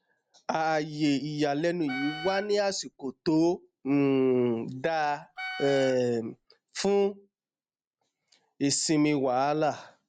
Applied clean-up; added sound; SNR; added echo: none; Wind instrument, woodwind instrument; 12 dB; none.